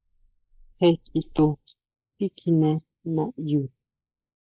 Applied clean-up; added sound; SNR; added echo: neural mask model Resemble Enhance denoiser.